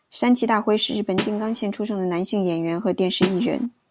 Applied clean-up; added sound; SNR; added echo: none; Snare drum; 5 dB; none.